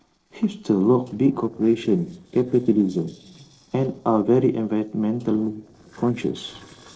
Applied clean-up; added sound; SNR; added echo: neural separator model SepFormer DNS4.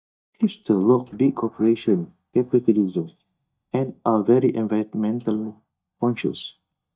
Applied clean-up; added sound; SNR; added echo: neural mask model DeepFilterNet 3.